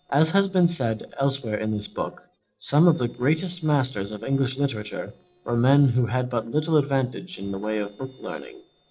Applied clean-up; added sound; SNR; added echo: neural separator model SepFormer DNS4.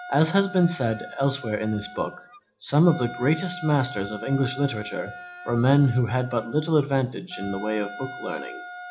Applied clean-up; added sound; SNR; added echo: none; Wind instrument, woodwind instrument; 15 dB; reverberation time 0.4 s.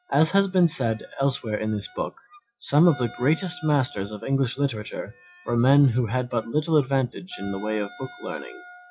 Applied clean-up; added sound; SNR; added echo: classical method WPE with log-MMSE.